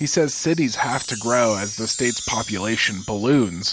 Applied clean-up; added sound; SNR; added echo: none; Chime; 11 dB; none.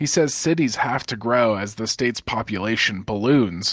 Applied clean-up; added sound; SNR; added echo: none; none; none; none.